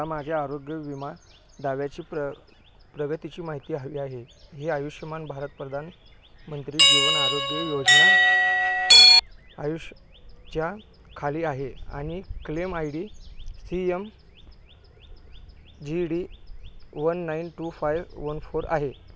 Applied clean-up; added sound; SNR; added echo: none; none; none; none.